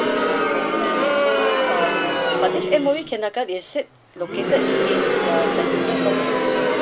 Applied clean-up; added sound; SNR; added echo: none; Crowd; -5 dB; none.